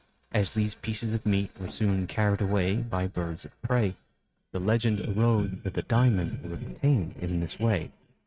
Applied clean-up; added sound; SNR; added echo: neural mask model RNNoise.